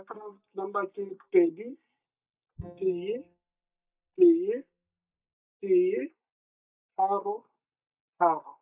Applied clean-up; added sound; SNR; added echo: neural mask model DeepFilterNet 3.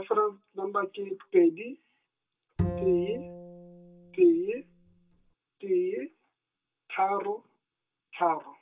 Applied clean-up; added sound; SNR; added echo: none; Bowed string instrument; 7 dB; reverberation time 0.2 s.